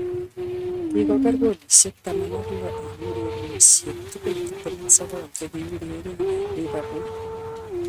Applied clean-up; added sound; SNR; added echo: neural mask model RNNoise.